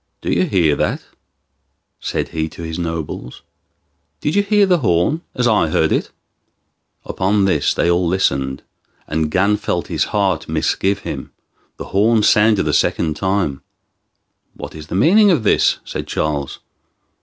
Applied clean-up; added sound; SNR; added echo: none; none; none; none.